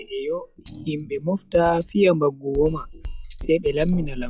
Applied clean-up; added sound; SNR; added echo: classical method log-MMSE.